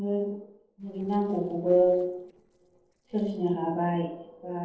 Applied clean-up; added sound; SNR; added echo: neural separator model SepFormer DNS4.